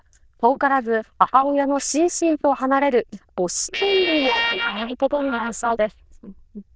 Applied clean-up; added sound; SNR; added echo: neural diffusion model UNIVERSE++.